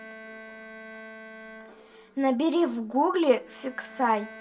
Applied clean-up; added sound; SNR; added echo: none; Bowed string instrument; 18 dB; reverberation time 0.2 s.